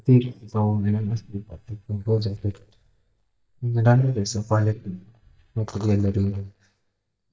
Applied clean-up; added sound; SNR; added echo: neural mask model DeepFilterNet 3.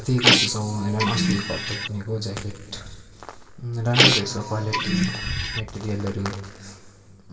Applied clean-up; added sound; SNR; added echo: none; Printer; -5 dB; reverberation time 2.4 s.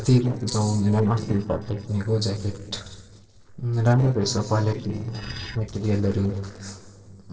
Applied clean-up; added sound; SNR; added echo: neural separator model SepFormer DNS4.